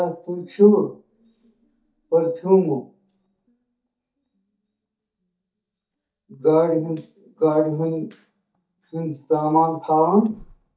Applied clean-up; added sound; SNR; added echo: neural mask model DeepFilterNet 3.